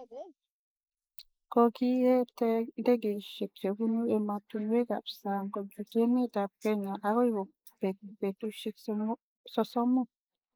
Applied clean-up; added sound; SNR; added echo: neural mask model Resemble Enhance denoiser.